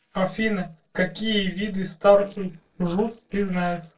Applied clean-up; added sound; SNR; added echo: neural separator model SepFormer DNS4.